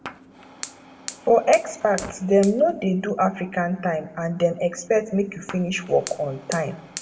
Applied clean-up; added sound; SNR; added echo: none; Fire; 17 dB; reverberation time 0.9 s.